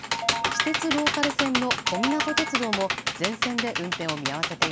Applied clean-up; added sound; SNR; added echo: none; Computer keyboard; -1 dB; none.